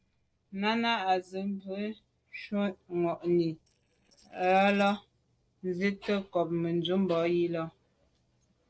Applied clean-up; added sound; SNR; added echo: neural separator model SepFormer DNS4.